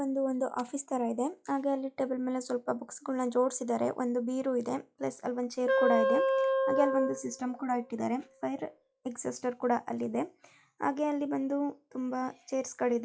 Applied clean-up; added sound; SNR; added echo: classical method log-MMSE.